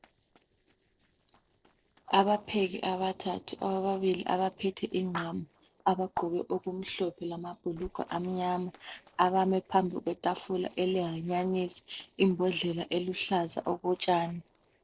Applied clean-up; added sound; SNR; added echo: neural separator model SepFormer DNS4.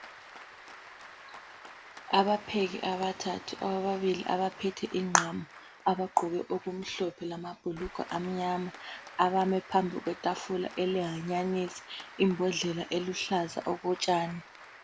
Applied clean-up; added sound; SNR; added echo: none; Applause; 18 dB; none.